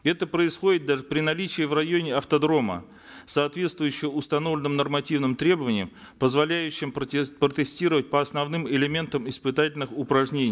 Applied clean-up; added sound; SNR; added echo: none; none; none; none.